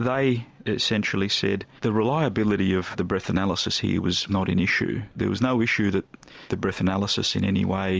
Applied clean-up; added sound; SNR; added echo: none; none; none; none.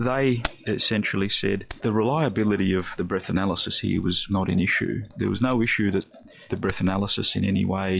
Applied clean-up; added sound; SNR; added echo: classical method log-MMSE.